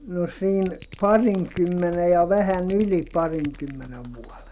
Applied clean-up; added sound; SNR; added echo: none; Crushing + Fireworks; 19 dB; none.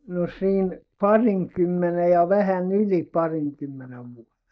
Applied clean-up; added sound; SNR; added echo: neural mask model DeepFilterNet 3.